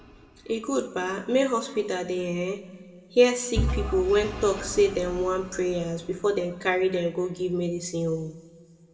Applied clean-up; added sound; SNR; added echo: none; Engine / Vehicle; 11 dB; reverberation time 1.5 s.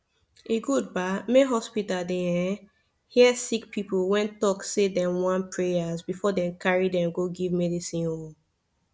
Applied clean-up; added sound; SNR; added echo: none; none; none; none.